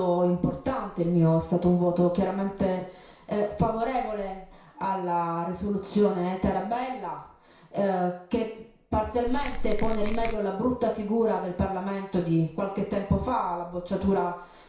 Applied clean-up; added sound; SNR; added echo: none; Squeak / Tools; -1 dB; reverberation time 0.6 s.